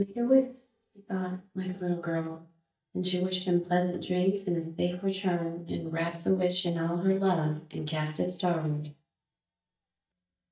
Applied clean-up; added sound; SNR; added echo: neural mask model DeepFilterNet 3.